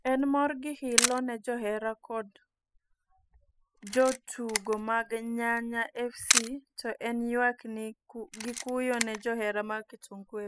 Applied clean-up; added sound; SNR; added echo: classical method spectral subtraction.